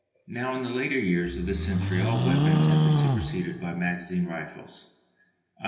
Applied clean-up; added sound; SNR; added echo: none; Livestock, farm animals, working animals; -5 dB; reverberation time 1.4 s.